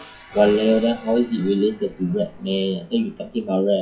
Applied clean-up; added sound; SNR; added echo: classical method WPE with log-MMSE.